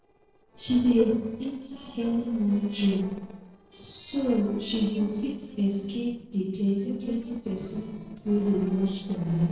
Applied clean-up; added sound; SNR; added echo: neural separator model SepFormer DNS4.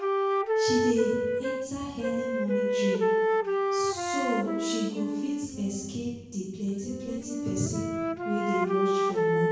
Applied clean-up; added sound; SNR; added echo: none; Wind instrument, woodwind instrument; -3 dB; reverberation time 1.0 s.